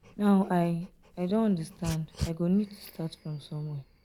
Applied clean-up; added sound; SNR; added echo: none; Dog; 15 dB; none.